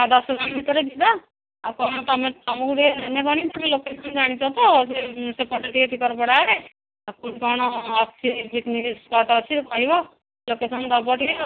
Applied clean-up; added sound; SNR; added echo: none; none; none; none.